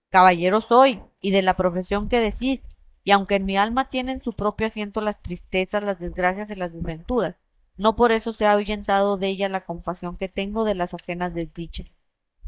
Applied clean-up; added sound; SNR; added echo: neural mask model DeepFilterNet 3.